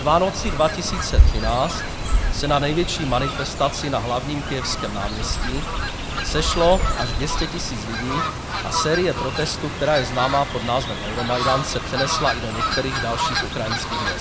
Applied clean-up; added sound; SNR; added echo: none; Fowl; 0 dB; none.